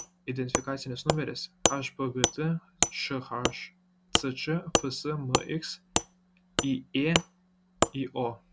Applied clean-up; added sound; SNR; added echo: none; Wood; -1 dB; none.